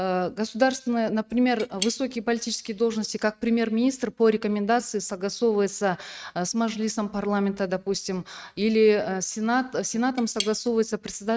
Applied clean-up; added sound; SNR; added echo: neural mask model RNNoise.